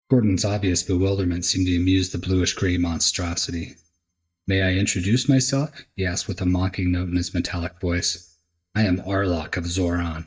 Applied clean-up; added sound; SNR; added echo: neural mask model DeepFilterNet 3.